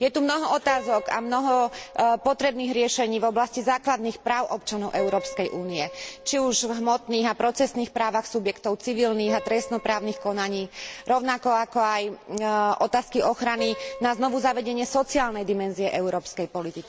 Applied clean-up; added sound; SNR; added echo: none; Piano; 16 dB; none.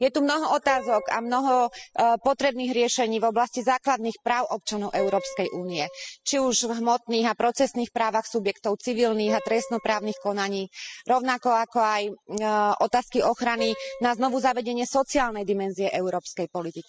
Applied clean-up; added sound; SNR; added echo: classical method spectral subtraction.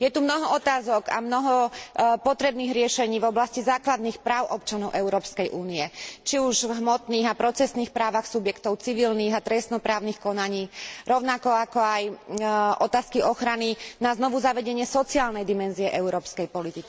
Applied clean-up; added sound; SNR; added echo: none; none; none; none.